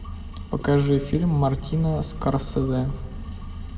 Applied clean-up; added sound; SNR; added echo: none; Wind; 16 dB; reverberation time 1.9 s.